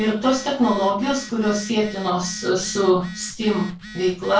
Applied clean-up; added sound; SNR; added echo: none; Telephone; 17 dB; reverberation time 0.2 s.